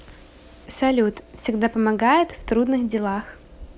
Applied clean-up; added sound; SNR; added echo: none; none; none; none.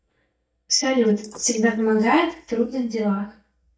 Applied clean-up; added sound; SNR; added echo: neural mask model DeepFilterNet 3.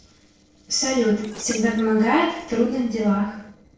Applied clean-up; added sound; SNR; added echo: neural separator model SepFormer DNS4.